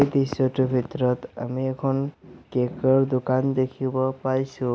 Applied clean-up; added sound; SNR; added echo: none; none; none; none.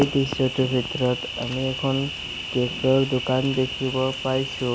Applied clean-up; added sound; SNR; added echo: none; Cricket; 8 dB; none.